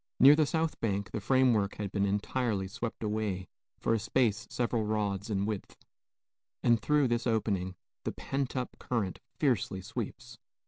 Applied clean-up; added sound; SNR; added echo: none; none; none; none.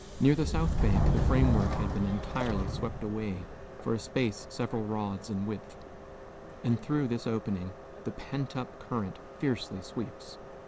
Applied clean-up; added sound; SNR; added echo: none; Subway, metro, underground; 1 dB; none.